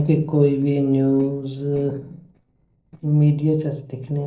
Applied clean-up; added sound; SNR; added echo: neural separator model SepFormer DNS4.